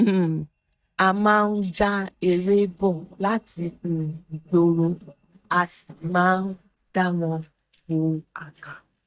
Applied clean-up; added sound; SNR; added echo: neural mask model DeepFilterNet 3.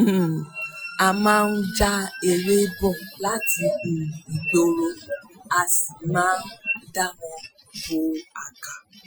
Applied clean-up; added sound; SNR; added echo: classical method Wiener filter.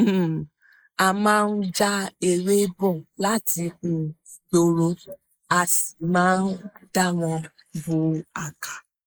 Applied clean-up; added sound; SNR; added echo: neural mask model Resemble Enhance denoiser.